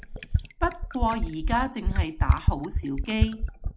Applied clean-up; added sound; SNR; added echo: none; Fill (with liquid); -4 dB; none.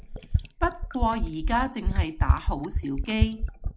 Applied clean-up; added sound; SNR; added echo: neural mask model Resemble Enhance denoiser.